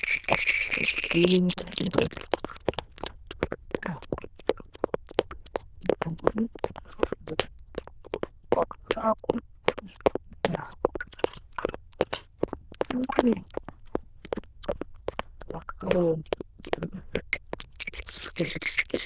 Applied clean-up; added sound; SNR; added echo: neural diffusion model UNIVERSE++.